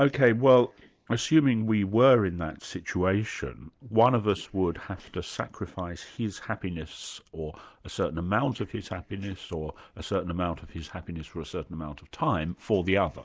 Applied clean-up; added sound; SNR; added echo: neural mask model Resemble Enhance denoiser.